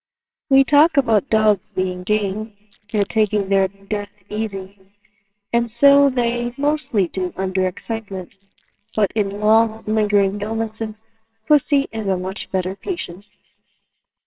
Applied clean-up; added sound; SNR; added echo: neural separator model SepFormer WHAMR!.